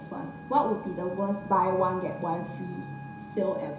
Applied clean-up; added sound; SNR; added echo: none; Wind instrument, woodwind instrument; 19 dB; reverberation time 0.7 s.